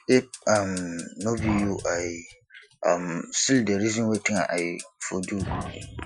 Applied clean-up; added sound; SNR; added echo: classical method Wiener filter.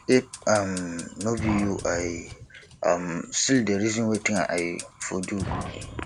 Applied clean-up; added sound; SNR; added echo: none; Fire; 12 dB; none.